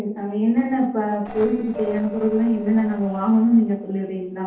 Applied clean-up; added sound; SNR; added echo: neural separator model SepFormer DNS4.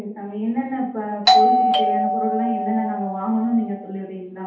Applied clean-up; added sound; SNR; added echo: none; Doorbell; -4 dB; reverberation time 0.8 s.